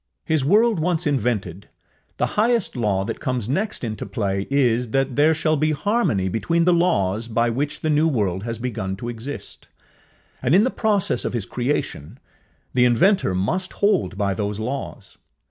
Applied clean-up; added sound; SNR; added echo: none; none; none; none.